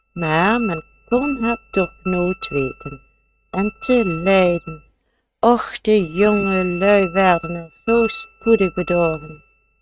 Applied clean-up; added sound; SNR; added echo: neural mask model RNNoise.